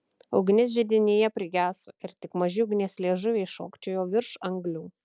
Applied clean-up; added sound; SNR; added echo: none; none; none; none.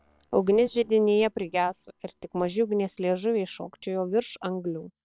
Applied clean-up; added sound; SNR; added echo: neural separator model SepFormer WHAM!.